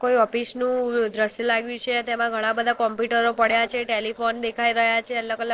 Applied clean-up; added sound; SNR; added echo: neural separator model SepFormer DNS4.